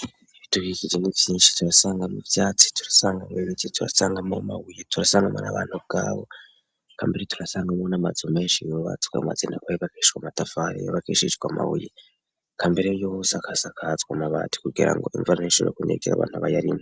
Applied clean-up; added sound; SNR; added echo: none; none; none; none.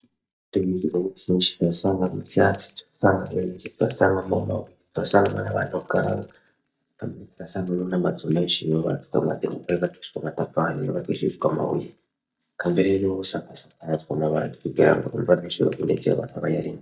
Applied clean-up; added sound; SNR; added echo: neural mask model DeepFilterNet 3.